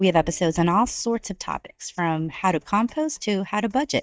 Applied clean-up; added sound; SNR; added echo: neural mask model DeepFilterNet 3.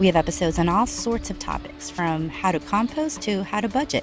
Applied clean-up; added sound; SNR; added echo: none; Wind; 16 dB; none.